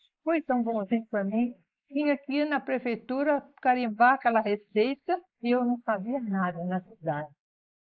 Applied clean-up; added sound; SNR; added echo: neural mask model Resemble Enhance denoiser.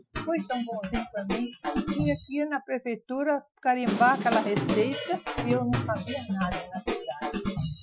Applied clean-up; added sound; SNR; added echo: classical method Wiener filter.